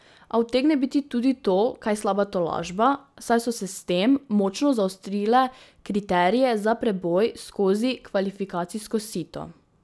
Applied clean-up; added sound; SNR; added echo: none; none; none; none.